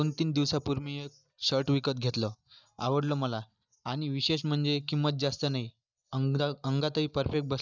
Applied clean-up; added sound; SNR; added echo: neural mask model DeepFilterNet 3.